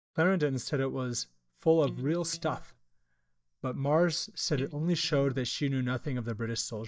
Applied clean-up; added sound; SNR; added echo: neural mask model DeepFilterNet 3.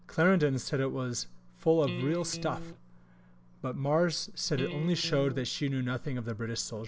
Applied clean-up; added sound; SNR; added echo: none; Electric guitar; 9 dB; none.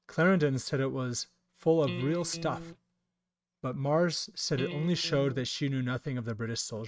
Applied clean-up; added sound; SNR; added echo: neural mask model RNNoise.